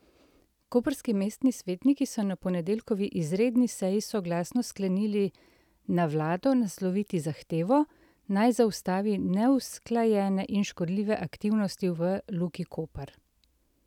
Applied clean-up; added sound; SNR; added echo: none; none; none; none.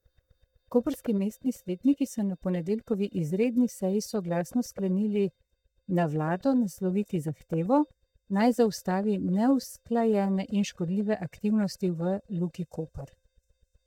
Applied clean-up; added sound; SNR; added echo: neural mask model DeepFilterNet 3.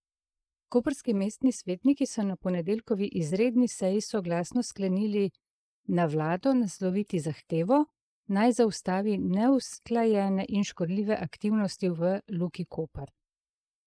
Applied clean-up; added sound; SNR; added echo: neural mask model Resemble Enhance denoiser.